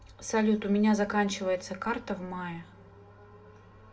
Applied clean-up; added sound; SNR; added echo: none; none; none; reverberation time 1.2 s.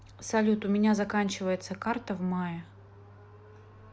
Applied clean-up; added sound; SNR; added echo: none; none; none; none.